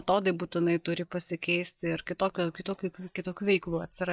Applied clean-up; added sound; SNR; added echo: neural mask model DeepFilterNet 3.